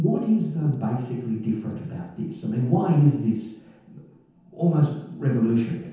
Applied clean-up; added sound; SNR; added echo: none; Chime; 13 dB; reverberation time 0.9 s.